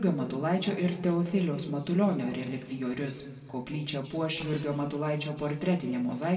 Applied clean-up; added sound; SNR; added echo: none; Keys jangling; 14 dB; reverberation time 1.7 s.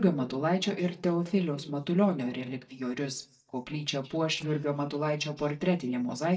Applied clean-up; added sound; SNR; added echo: neural mask model DeepFilterNet 3.